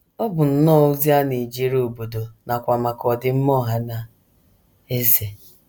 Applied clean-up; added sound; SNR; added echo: none; none; none; none.